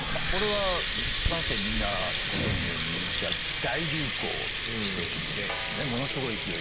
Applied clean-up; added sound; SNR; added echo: none; Water tap, faucet; -4 dB; none.